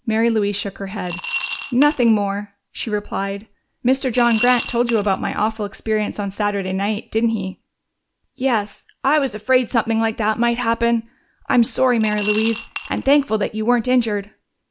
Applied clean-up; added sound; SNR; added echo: none; Coin (dropping) / Glass; 10 dB; none.